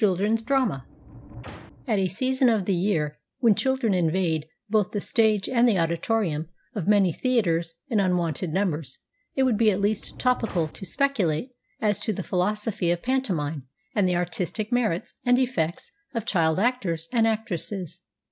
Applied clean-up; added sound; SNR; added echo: none; Sliding door; 20 dB; none.